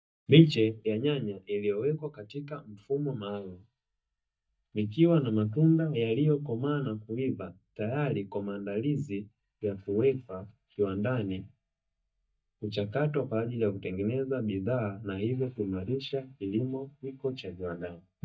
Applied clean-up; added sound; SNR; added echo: neural mask model DeepFilterNet 3.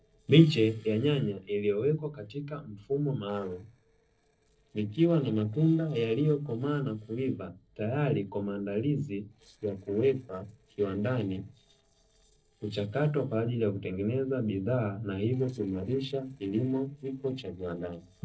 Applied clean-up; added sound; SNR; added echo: neural separator model SepFormer DNS4.